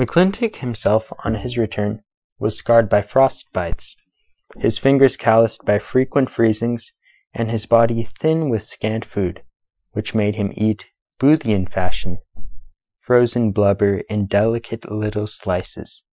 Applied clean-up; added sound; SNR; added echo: classical method Wiener filter.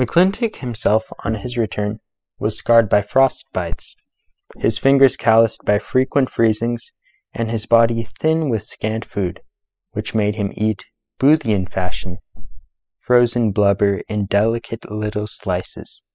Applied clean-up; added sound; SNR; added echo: classical method spectral subtraction.